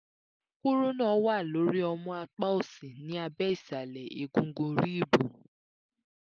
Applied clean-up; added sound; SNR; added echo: none; none; none; none.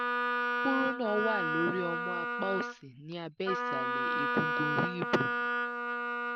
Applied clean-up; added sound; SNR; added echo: none; Wind instrument, woodwind instrument; -3 dB; none.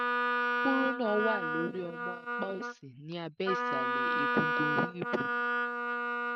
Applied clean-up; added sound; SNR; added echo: neural mask model RNNoise.